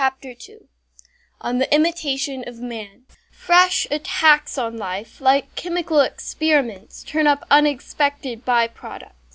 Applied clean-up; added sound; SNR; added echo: none; none; none; none.